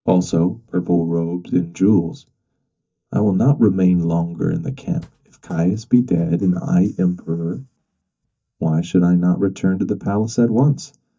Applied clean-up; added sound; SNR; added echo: neural mask model DeepFilterNet 3.